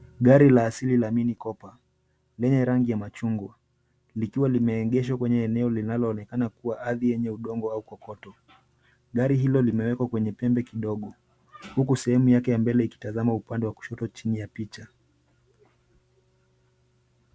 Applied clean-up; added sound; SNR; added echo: none; none; none; none.